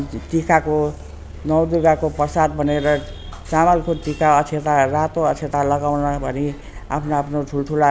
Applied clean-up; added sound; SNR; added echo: none; none; none; none.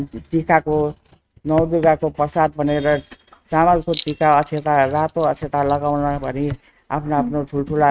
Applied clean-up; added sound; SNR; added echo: neural mask model RNNoise.